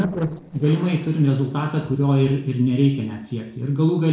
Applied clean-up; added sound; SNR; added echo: neural separator model SepFormer DNS4.